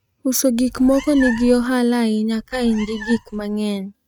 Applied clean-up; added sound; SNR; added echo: neural mask model RNNoise.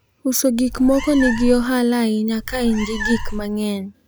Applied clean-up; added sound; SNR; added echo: none; Meow; 9 dB; none.